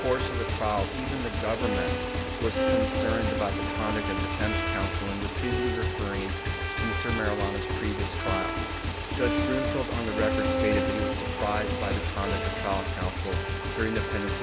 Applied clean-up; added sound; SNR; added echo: none; Motorcycle / Engine + Bowed string instrument; -4 dB; none.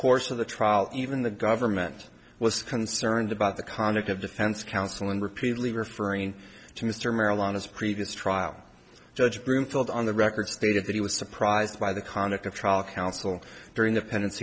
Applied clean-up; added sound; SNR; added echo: none; none; none; none.